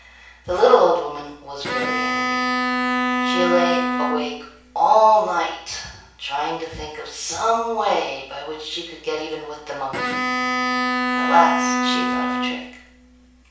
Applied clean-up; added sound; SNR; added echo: none; Bowed string instrument; 0 dB; reverberation time 0.7 s.